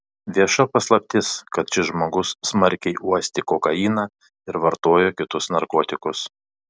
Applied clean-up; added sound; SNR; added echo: none; none; none; none.